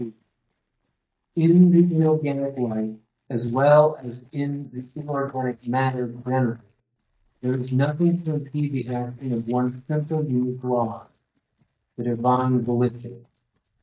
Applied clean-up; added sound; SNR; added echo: neural mask model DeepFilterNet 3.